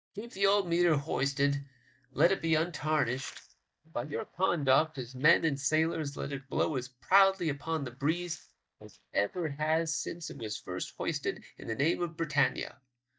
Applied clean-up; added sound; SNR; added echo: neural mask model DeepFilterNet 3.